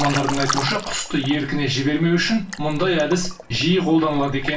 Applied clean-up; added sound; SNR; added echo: none; Liquid; 11 dB; reverberation time 0.3 s.